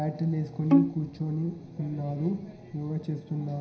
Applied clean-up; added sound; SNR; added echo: none; Bowed string instrument; 0 dB; reverberation time 0.9 s.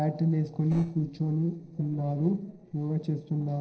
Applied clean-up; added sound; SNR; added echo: neural separator model SepFormer DNS4.